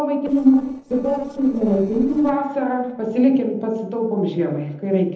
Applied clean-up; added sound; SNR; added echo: neural separator model SepFormer DNS4.